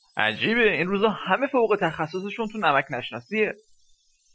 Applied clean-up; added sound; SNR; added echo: classical method Wiener filter.